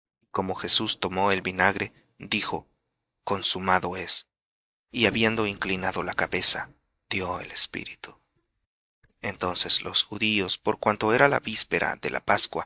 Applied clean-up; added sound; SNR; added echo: neural mask model DeepFilterNet 3.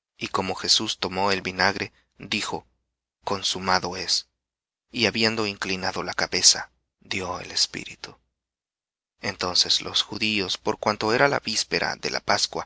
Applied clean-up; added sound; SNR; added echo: none; none; none; none.